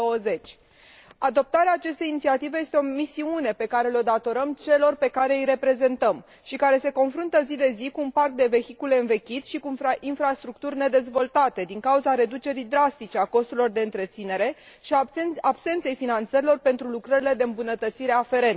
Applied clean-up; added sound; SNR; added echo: none; none; none; none.